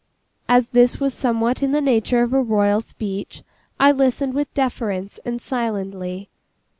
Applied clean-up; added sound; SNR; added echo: none; none; none; none.